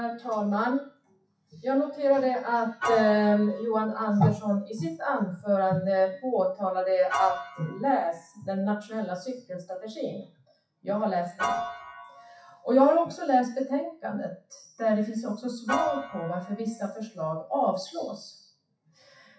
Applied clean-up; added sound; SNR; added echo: classical method WPE with log-MMSE.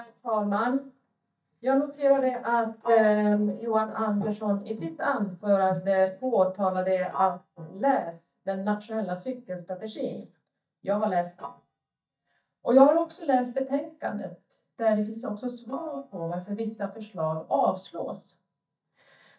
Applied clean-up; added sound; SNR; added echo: neural mask model DeepFilterNet 3.